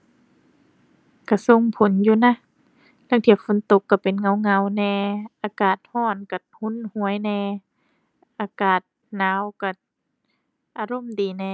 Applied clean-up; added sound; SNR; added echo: none; none; none; none.